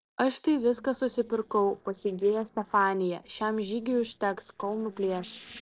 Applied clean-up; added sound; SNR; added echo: neural separator model SepFormer DNS4.